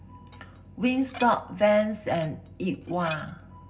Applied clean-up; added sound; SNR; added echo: none; Dishes, pots, and pans; 17 dB; reverberation time 0.4 s.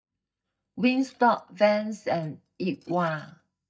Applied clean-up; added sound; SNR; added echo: neural mask model DeepFilterNet 3.